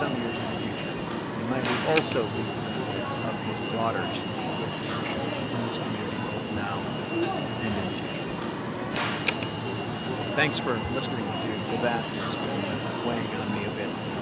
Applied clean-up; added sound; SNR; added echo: none; Alarm; -4 dB; none.